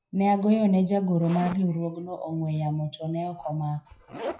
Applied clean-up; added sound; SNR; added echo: classical method WPE with log-MMSE.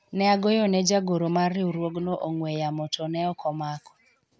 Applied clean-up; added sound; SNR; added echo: none; none; none; none.